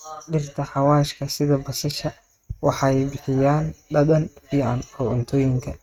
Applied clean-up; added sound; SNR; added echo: neural mask model RNNoise.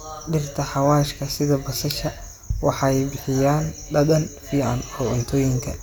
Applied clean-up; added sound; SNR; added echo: none; Bass drum; 14 dB; none.